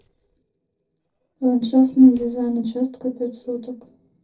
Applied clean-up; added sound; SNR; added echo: neural separator model SepFormer DNS4.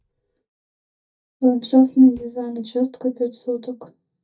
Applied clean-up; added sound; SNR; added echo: neural mask model DeepFilterNet 3.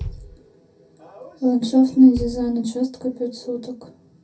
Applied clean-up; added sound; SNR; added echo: none; Bass drum; 17 dB; reverberation time 0.3 s.